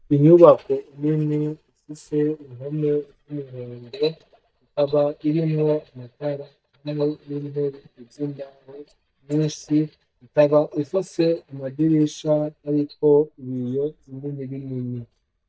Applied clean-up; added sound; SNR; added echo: neural mask model DeepFilterNet 3.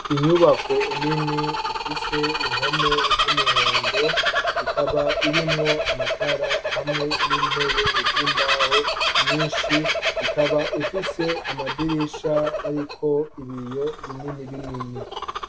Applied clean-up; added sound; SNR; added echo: none; Bird vocalization, bird call, bird song; -2 dB; none.